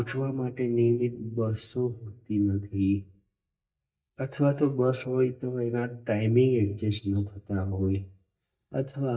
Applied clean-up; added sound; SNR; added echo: neural mask model DeepFilterNet 3.